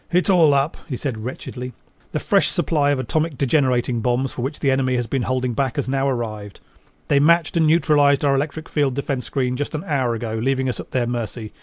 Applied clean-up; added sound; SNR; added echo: none; none; none; none.